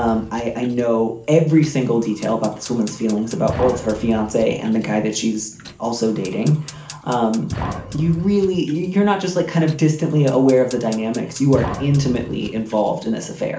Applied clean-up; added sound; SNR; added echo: none; Fire; 15 dB; reverberation time 0.4 s.